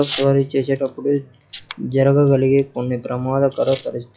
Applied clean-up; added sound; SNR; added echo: classical method log-MMSE.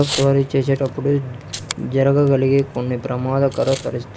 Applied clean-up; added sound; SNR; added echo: none; Packing tape, duct tape / Tearing + Finger snapping; 16 dB; none.